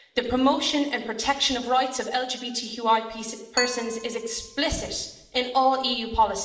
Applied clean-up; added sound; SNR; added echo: none; Bicycle; 13 dB; reverberation time 0.9 s.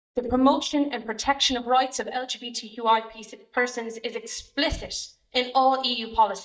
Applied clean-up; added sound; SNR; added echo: neural mask model DeepFilterNet 3.